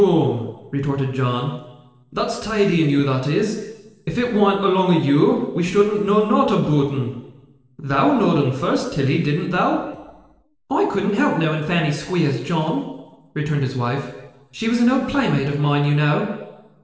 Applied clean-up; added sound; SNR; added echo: neural separator model SepFormer DNS4.